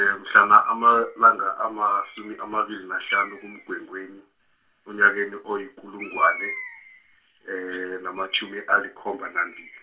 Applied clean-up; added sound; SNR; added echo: none; Bird; 17 dB; reverberation time 0.2 s.